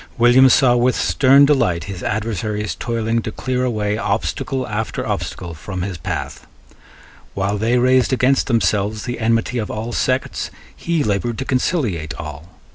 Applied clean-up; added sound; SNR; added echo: none; none; none; none.